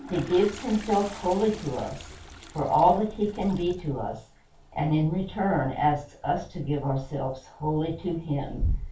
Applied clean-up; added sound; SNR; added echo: none; Toilet flush; 12 dB; reverberation time 0.2 s.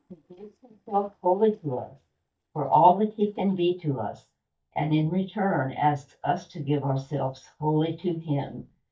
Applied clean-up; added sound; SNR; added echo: neural mask model DeepFilterNet 3.